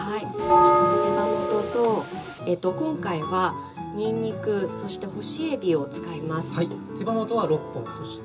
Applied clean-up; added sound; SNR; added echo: none; Bell; -5 dB; reverberation time 0.2 s.